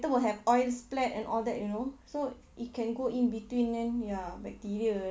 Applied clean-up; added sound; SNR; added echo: none; none; none; none.